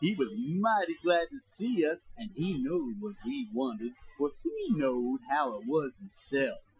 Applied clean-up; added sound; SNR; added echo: classical method Wiener filter.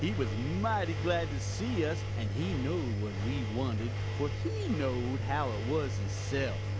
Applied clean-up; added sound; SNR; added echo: none; Engine; -1 dB; none.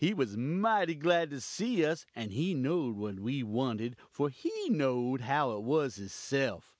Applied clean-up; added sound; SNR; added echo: none; none; none; none.